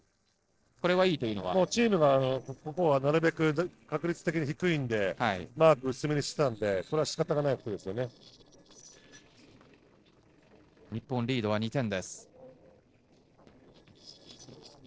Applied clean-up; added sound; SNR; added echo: neural separator model SepFormer DNS4.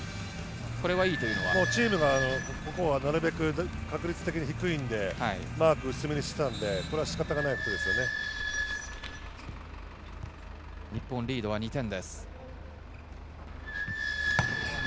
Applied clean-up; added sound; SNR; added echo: none; Squeak / Idling; 5 dB; none.